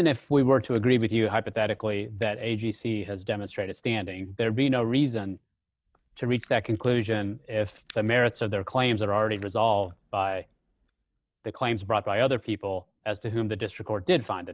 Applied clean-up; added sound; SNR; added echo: neural mask model DeepFilterNet 3.